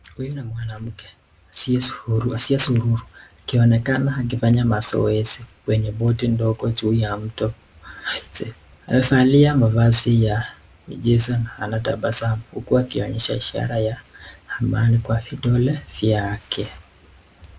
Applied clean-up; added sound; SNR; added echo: none; none; none; none.